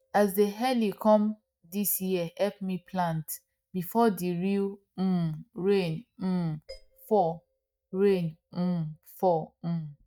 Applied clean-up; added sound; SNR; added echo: neural mask model DeepFilterNet 3.